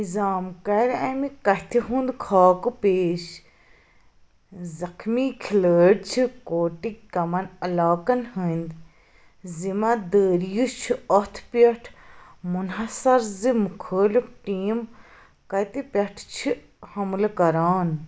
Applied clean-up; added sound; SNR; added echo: none; none; none; none.